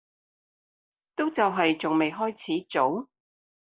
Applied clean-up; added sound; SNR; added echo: neural mask model Resemble Enhance denoiser.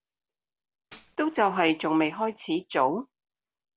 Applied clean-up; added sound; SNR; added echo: none; Tambourine; 13 dB; none.